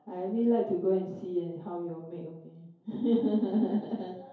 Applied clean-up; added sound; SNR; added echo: none; none; none; reverberation time 2.4 s.